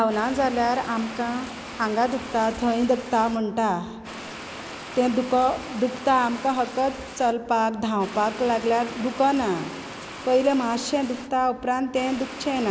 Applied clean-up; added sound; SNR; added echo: none; Water; 14 dB; none.